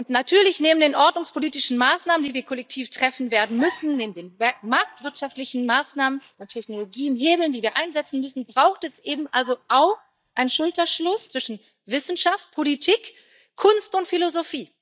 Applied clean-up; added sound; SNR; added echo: neural mask model DeepFilterNet 3.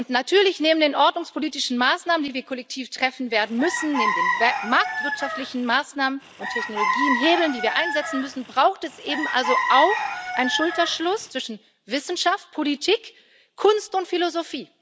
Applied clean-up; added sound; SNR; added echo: none; Chicken, rooster; 3 dB; none.